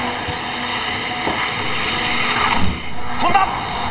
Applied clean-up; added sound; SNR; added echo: none; Run; 17 dB; reverberation time 2.5 s.